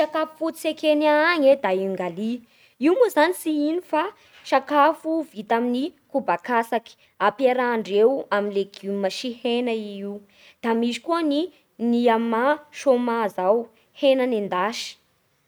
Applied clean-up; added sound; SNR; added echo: none; none; none; none.